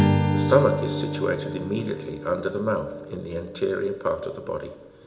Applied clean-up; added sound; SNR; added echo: none; Strum; 1 dB; reverberation time 0.8 s.